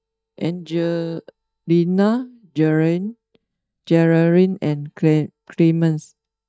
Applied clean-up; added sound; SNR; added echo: neural mask model DeepFilterNet 3.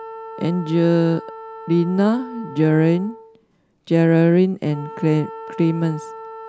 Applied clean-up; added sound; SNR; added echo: none; Wind instrument, woodwind instrument; 16 dB; none.